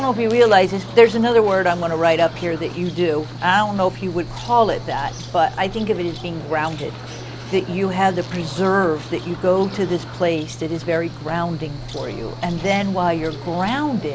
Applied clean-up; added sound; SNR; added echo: none; Mechanical fan + Bird; 13 dB; none.